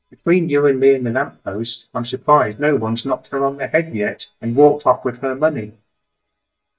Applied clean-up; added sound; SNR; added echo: neural mask model DeepFilterNet 3.